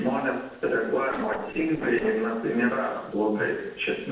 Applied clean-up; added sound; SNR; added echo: neural separator model SepFormer DNS4.